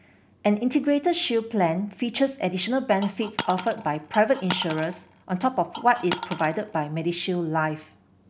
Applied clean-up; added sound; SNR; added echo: none; Coin (dropping); 8 dB; none.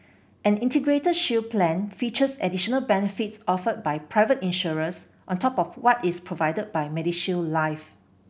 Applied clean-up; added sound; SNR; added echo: none; none; none; none.